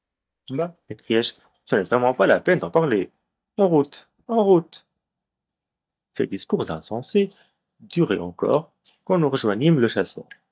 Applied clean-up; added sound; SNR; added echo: neural mask model DeepFilterNet 3.